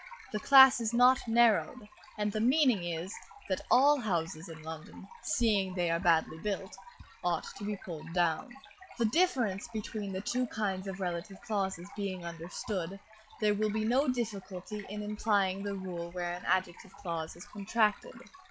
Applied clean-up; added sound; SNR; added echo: classical method log-MMSE.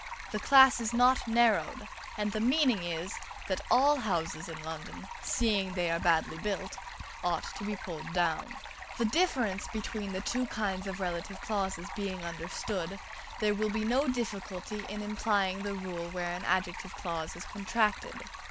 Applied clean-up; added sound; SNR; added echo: none; Stream; 11 dB; none.